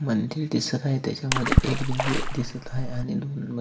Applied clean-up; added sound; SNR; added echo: none; Water / Splash, splatter; -3 dB; reverberation time 0.5 s.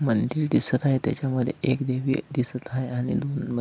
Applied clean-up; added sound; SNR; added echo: none; none; none; none.